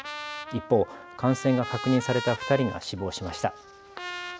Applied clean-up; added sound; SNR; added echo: none; Trumpet; 10 dB; none.